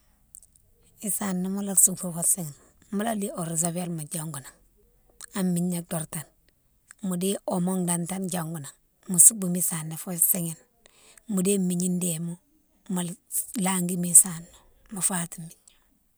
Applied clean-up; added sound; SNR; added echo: none; none; none; none.